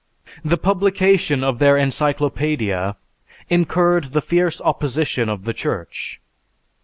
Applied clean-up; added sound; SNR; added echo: none; none; none; none.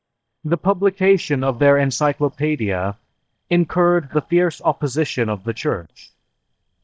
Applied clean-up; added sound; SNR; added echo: neural mask model DeepFilterNet 3.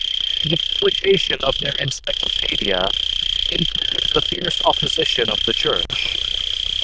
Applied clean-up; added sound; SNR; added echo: neural diffusion model UNIVERSE++.